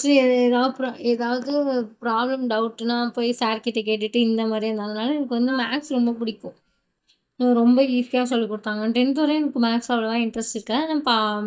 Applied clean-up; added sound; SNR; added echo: neural mask model DeepFilterNet 3.